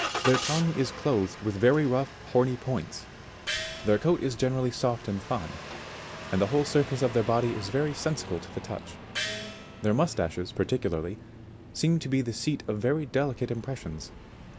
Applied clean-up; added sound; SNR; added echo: none; Gong + Engine starting; 11 dB; none.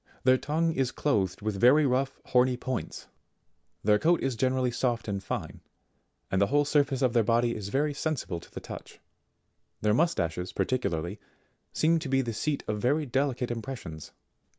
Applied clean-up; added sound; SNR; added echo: none; none; none; none.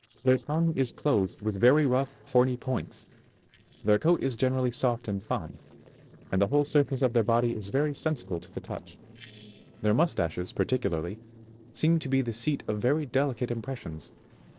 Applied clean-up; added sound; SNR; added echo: neural separator model SepFormer DNS4.